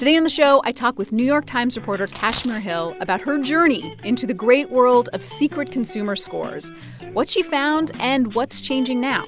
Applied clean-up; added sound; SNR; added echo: none; Coin (dropping); 16 dB; none.